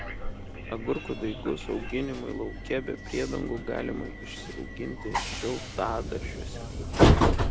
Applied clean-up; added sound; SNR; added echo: none; Train; -5 dB; none.